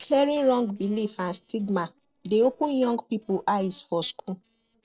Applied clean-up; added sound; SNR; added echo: neural separator model SepFormer DNS4.